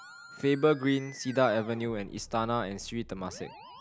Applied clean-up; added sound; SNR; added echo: none; Musical instrument; 19 dB; none.